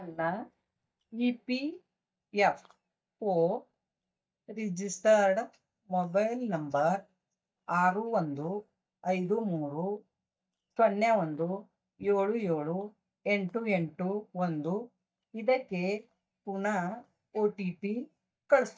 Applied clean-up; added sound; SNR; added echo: neural mask model DeepFilterNet 3.